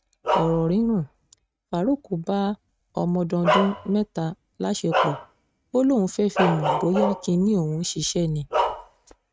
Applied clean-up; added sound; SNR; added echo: neural mask model RNNoise.